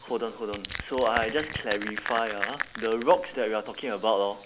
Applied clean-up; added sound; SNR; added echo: none; Crushing; 7 dB; none.